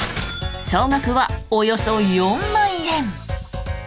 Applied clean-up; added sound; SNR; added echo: none; none; none; none.